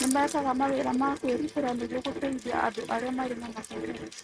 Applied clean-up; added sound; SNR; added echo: neural mask model RNNoise.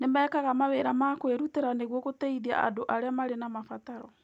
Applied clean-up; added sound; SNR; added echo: none; none; none; none.